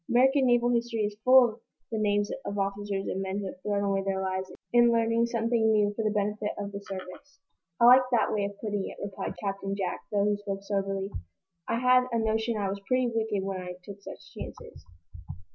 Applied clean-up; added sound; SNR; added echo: none; none; none; none.